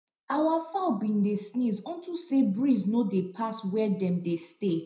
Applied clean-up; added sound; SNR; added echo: none; none; none; reverberation time 0.5 s.